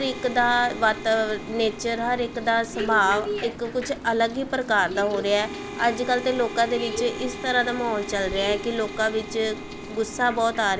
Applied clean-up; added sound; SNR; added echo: none; Harmonica + Rain; 11 dB; none.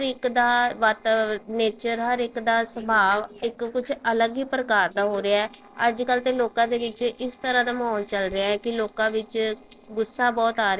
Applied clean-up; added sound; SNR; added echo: neural separator model SepFormer DNS4.